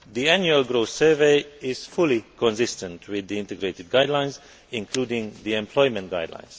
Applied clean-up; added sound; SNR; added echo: none; none; none; none.